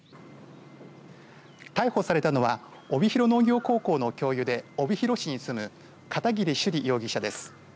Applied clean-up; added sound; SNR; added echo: none; none; none; none.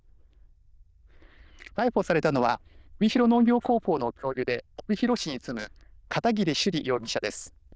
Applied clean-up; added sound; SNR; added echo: neural diffusion model UNIVERSE++.